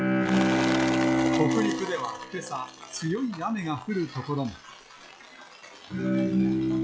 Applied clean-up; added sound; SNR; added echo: classical method log-MMSE.